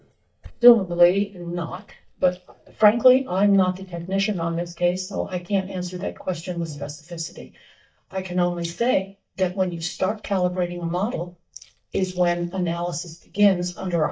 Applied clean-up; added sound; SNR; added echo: neural mask model DeepFilterNet 3.